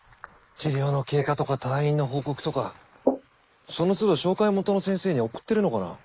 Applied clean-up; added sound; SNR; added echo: neural mask model Resemble Enhance denoiser.